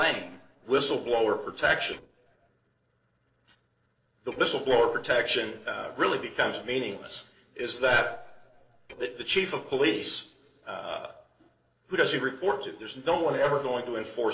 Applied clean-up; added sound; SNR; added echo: neural separator model SepFormer DNS4.